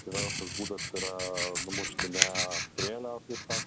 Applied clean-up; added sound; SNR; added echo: none; Writing + Coin (dropping); -5 dB; none.